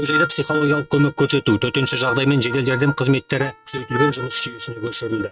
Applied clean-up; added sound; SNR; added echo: neural mask model RNNoise.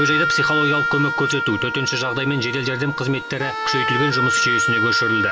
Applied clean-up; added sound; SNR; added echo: none; Wind instrument, woodwind instrument; -1 dB; none.